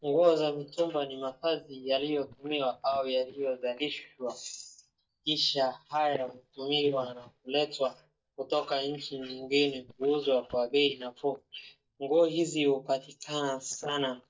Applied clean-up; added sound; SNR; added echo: neural mask model DeepFilterNet 3.